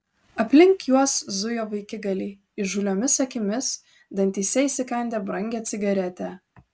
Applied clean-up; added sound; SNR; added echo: none; none; none; none.